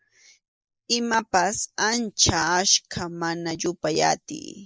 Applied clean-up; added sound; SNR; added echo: neural mask model Resemble Enhance denoiser.